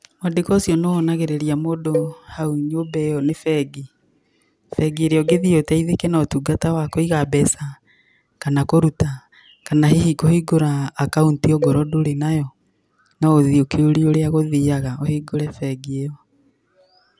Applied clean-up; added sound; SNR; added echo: none; Cowbell; 11 dB; none.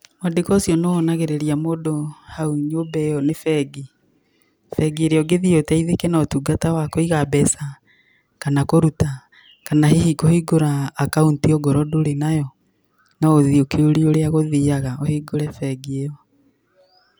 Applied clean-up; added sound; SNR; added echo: none; none; none; none.